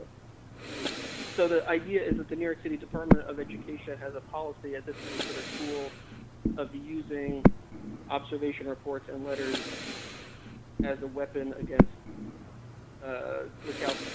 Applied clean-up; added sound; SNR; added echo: none; Breathing; -2 dB; none.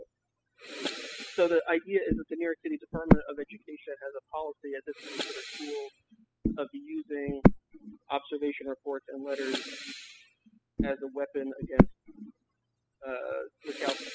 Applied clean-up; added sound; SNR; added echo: classical method spectral subtraction.